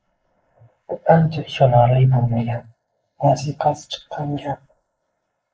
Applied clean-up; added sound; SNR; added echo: neural mask model Resemble Enhance denoiser.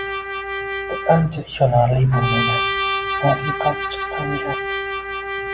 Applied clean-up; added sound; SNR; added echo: none; Trumpet; 3 dB; none.